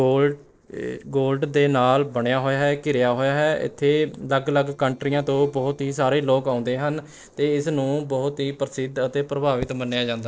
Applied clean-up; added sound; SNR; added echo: neural separator model SepFormer DNS4.